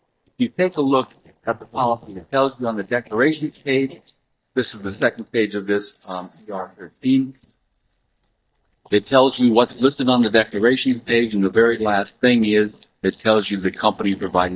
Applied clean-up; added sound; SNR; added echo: neural mask model DeepFilterNet 3.